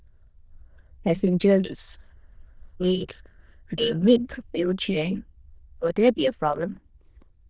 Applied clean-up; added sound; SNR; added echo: neural diffusion model UNIVERSE++.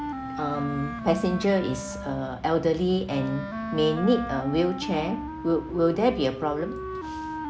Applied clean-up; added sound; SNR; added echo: none; Wind instrument, woodwind instrument; 9 dB; none.